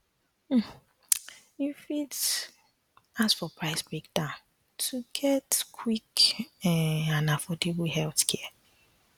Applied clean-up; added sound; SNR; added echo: none; none; none; none.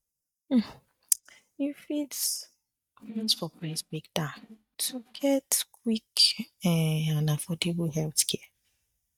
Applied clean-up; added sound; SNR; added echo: neural mask model DeepFilterNet 3.